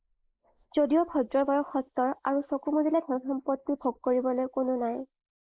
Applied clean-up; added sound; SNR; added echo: neural mask model Resemble Enhance denoiser.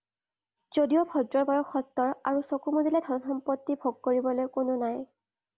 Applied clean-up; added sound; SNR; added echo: none; none; none; none.